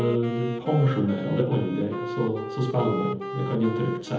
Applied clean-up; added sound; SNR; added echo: none; Wind instrument, woodwind instrument; 7 dB; reverberation time 1.0 s.